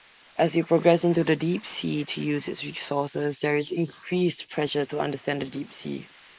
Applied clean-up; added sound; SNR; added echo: neural mask model Resemble Enhance denoiser.